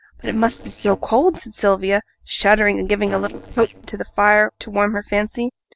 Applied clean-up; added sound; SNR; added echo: neural separator model SepFormer DNS4.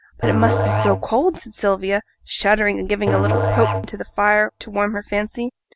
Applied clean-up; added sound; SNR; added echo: none; Musical instrument; 3 dB; none.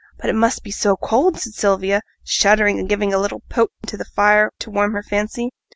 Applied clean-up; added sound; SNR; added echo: none; none; none; none.